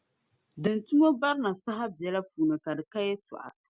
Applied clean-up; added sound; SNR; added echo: none; none; none; none.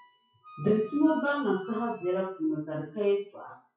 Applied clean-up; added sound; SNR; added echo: classical method WPE with log-MMSE.